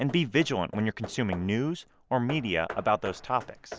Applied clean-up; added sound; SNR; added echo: none; Hammer / Wood; 15 dB; none.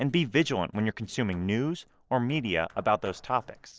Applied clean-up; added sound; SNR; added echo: neural separator model SepFormer DNS4.